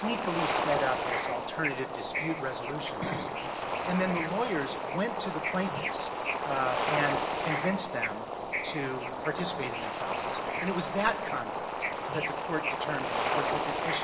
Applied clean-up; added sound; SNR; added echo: none; Bird / Ocean; -2 dB; reverberation time 2.7 s.